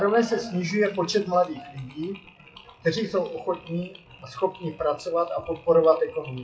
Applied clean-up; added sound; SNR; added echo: classical method WPE with log-MMSE.